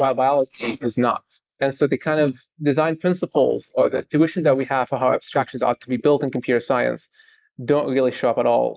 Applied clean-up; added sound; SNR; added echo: neural mask model Resemble Enhance denoiser.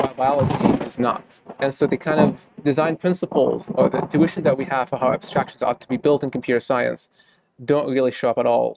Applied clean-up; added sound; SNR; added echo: neural mask model RNNoise.